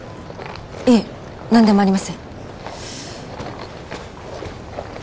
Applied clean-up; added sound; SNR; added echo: none; Tools; 16 dB; none.